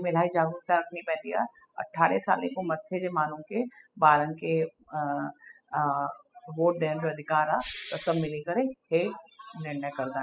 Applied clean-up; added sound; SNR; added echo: classical method spectral subtraction.